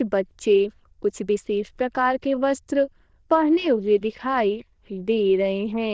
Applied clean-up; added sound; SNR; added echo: neural diffusion model UNIVERSE++.